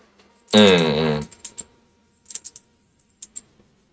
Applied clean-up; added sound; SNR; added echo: neural mask model RNNoise.